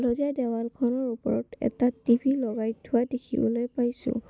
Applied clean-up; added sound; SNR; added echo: none; none; none; none.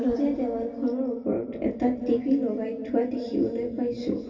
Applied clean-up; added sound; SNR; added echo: none; none; none; reverberation time 2.5 s.